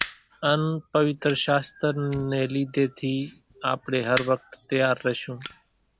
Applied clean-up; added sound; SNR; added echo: none; Fire; 15 dB; none.